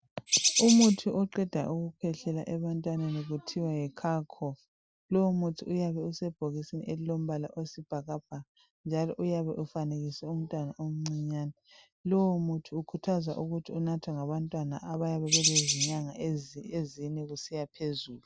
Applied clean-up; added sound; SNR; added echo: none; Bird; -4 dB; none.